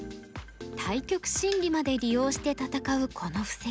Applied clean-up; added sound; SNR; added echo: none; none; none; none.